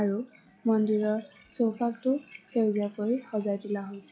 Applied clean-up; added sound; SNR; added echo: classical method log-MMSE.